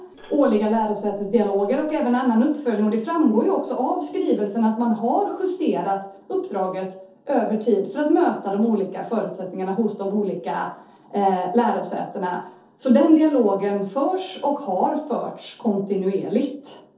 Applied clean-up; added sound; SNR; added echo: neural separator model SepFormer DNS4.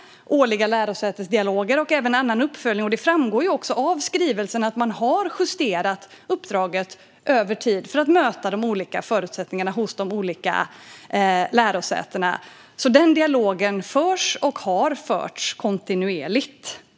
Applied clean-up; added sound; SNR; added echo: none; none; none; none.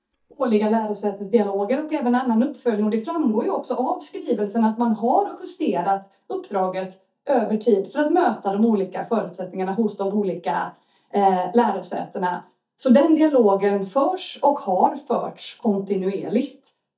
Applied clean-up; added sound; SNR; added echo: neural mask model DeepFilterNet 3.